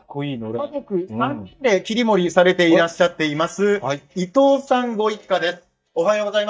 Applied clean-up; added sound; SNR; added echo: neural mask model DeepFilterNet 3.